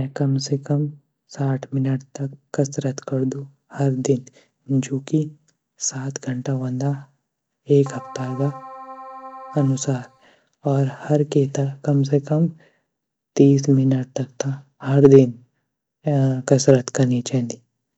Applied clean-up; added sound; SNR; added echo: none; Keyboard (musical); 17 dB; none.